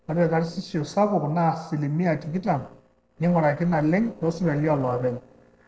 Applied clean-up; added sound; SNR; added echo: neural separator model SepFormer DNS4.